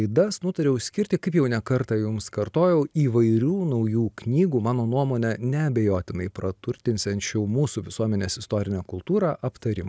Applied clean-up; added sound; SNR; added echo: none; none; none; none.